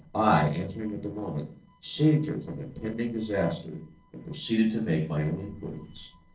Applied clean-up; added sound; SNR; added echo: neural separator model SepFormer DNS4.